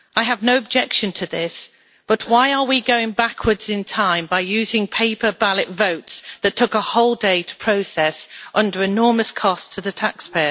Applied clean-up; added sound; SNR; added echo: none; none; none; none.